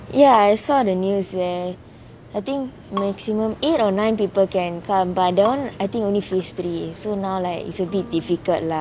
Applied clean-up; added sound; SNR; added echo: none; Bowed string instrument; 19 dB; none.